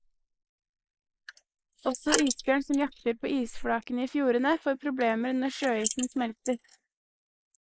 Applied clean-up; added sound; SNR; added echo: neural mask model Resemble Enhance denoiser.